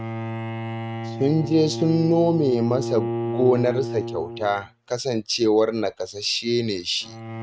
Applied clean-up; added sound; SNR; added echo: neural mask model RNNoise.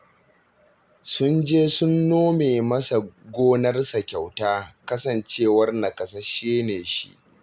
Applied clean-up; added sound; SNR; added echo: none; none; none; none.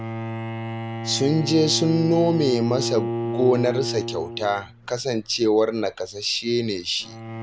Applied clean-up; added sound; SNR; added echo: none; Bowed string instrument; 7 dB; none.